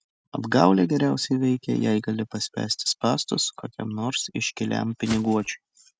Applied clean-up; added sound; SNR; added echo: none; Walk, footsteps; 13 dB; none.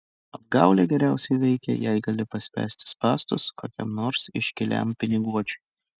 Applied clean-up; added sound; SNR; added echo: neural mask model DeepFilterNet 3.